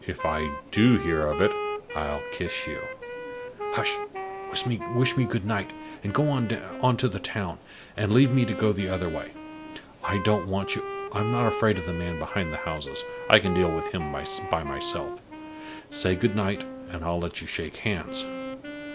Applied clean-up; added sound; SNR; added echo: none; Wind instrument, woodwind instrument; 8 dB; none.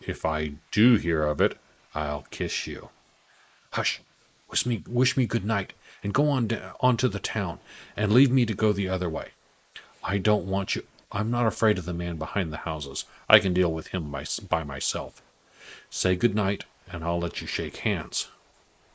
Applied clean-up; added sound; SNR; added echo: neural mask model Resemble Enhance denoiser.